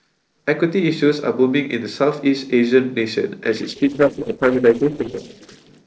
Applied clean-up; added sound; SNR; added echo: neural separator model SepFormer DNS4.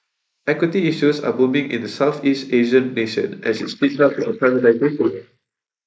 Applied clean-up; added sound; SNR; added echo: neural mask model Resemble Enhance denoiser.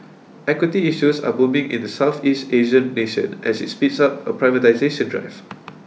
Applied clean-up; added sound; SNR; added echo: none; none; none; none.